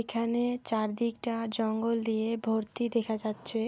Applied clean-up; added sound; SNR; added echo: none; none; none; none.